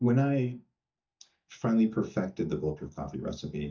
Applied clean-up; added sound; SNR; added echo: neural mask model DeepFilterNet 3.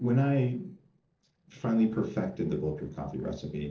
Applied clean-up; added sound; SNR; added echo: neural separator model SepFormer DNS4.